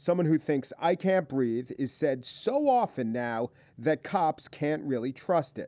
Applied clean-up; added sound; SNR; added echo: none; none; none; none.